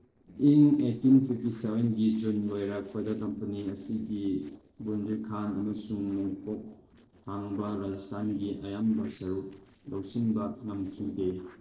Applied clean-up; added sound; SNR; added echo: neural separator model SepFormer DNS4.